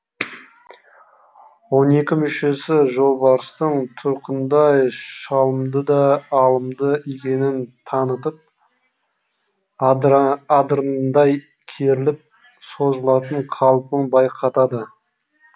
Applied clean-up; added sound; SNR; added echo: none; none; none; none.